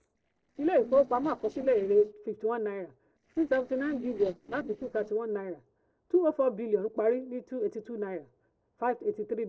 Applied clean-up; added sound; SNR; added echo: neural separator model SepFormer DNS4.